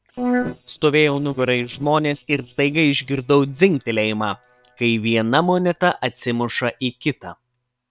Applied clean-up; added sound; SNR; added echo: neural separator model SepFormer WHAM!.